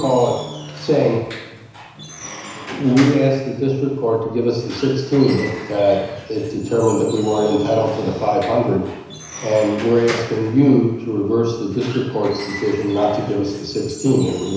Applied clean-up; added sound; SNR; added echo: none; Squeak / Wood; 15 dB; reverberation time 1.0 s.